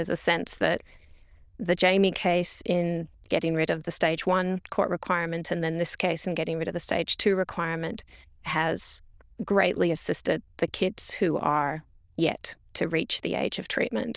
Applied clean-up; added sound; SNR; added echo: neural diffusion model UNIVERSE++.